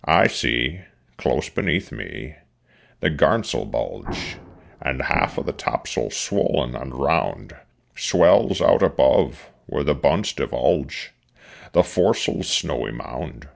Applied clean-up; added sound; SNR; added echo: none; Explosion; 12 dB; none.